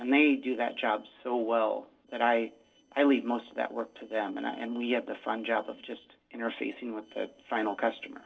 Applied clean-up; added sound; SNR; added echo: neural separator model SepFormer DNS4.